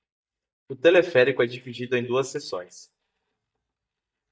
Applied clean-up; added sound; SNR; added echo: neural mask model DeepFilterNet 3.